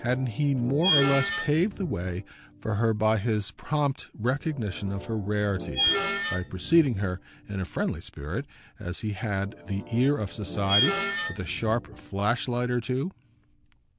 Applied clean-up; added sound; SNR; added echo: none; Screech; 2 dB; none.